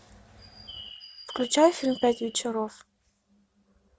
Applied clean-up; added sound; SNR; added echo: none; Bird; 16 dB; none.